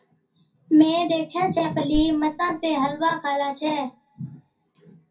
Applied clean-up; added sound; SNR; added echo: none; Bass drum; 12 dB; reverberation time 0.3 s.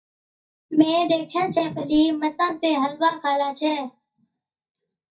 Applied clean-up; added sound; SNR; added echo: neural mask model DeepFilterNet 3.